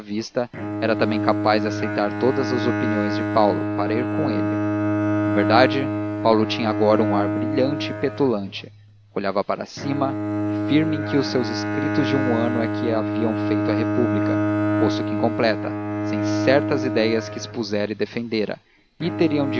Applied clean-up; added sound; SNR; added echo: none; Bowed string instrument; 1 dB; none.